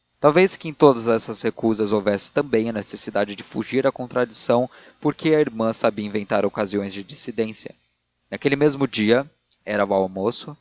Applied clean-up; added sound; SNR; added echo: none; none; none; none.